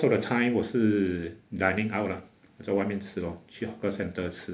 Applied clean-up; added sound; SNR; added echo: none; none; none; none.